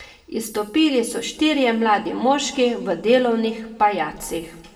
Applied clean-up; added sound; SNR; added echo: none; none; none; reverberation time 1.2 s.